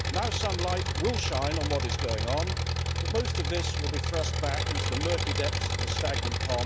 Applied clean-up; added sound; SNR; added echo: none; Engine; -5 dB; none.